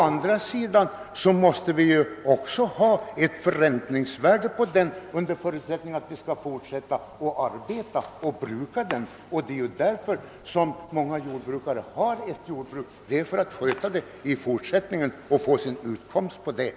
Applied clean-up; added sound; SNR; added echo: none; none; none; none.